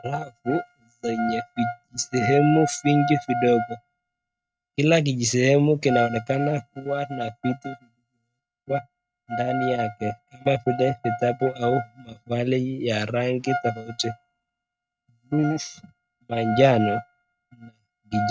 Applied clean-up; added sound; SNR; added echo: neural mask model RNNoise.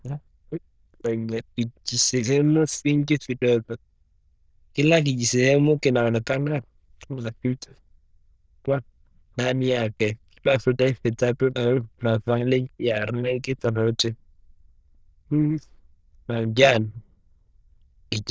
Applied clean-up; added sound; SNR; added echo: neural diffusion model UNIVERSE++.